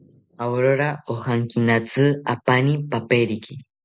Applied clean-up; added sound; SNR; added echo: none; none; none; none.